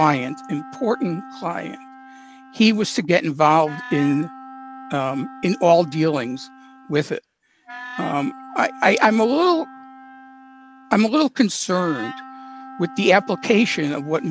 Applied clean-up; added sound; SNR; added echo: none; Wind instrument, woodwind instrument; 17 dB; none.